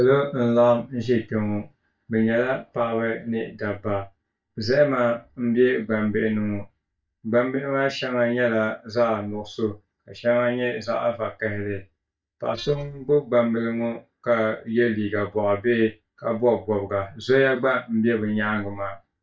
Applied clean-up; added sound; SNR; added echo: neural mask model DeepFilterNet 3.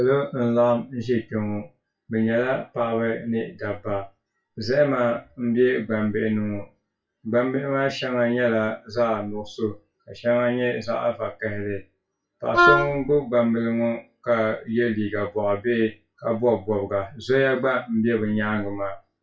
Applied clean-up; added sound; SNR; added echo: classical method WPE with log-MMSE.